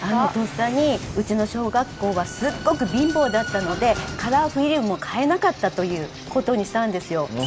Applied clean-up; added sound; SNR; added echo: none; none; none; none.